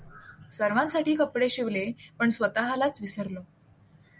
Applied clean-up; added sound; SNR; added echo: none; none; none; none.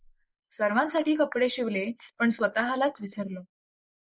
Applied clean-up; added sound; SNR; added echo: neural mask model Resemble Enhance denoiser.